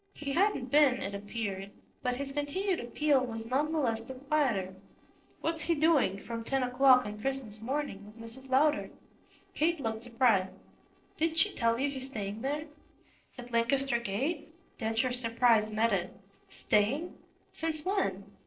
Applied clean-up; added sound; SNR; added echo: neural separator model SepFormer DNS4.